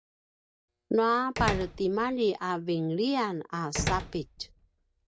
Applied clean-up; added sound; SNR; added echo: none; Slam; 8 dB; none.